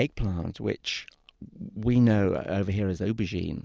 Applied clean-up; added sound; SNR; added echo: none; none; none; none.